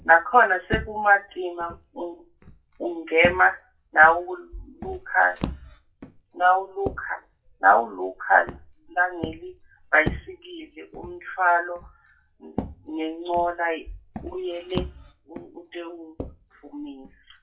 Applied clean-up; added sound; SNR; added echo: classical method WPE with log-MMSE.